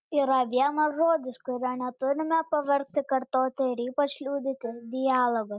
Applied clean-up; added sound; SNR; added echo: neural mask model RNNoise.